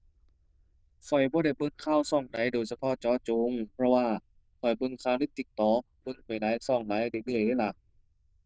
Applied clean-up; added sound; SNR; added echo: neural diffusion model UNIVERSE++.